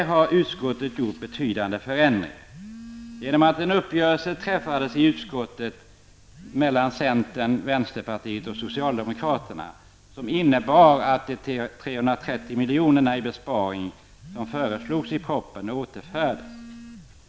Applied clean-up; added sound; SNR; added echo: none; Telephone; 20 dB; none.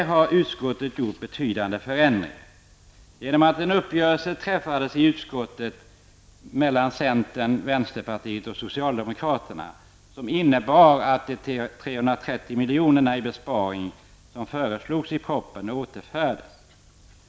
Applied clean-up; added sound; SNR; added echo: none; none; none; none.